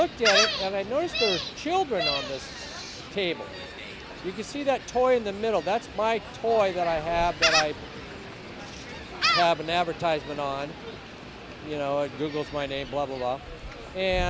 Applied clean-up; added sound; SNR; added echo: none; Gull, seagull; 4 dB; none.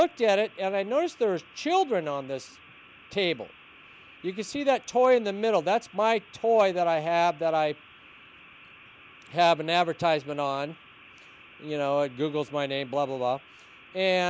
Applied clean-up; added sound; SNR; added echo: none; none; none; none.